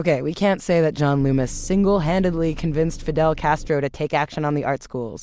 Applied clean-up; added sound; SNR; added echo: none; Engine; 11 dB; none.